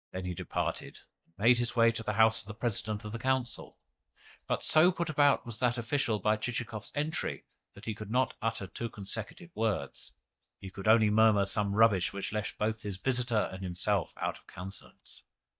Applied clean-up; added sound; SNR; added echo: neural mask model DeepFilterNet 3.